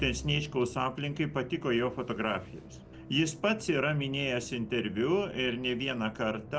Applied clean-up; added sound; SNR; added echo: none; Musical instrument; 15 dB; none.